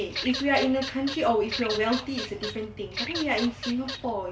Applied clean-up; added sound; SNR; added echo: none; Bird vocalization, bird call, bird song / Fowl; 8 dB; none.